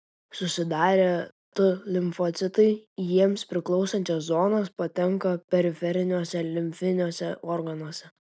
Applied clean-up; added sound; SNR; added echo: none; none; none; none.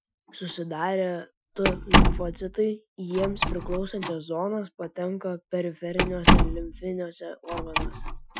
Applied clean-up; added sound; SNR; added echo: classical method Wiener filter.